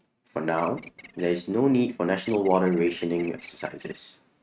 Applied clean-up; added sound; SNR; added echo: neural mask model RNNoise.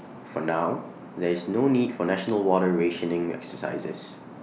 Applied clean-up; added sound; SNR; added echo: none; none; none; none.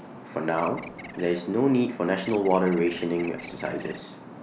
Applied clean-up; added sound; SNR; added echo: none; Bird; 17 dB; none.